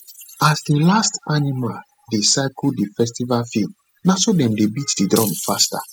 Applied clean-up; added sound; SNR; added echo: classical method spectral subtraction.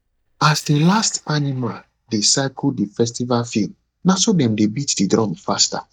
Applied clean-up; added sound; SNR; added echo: neural mask model DeepFilterNet 3.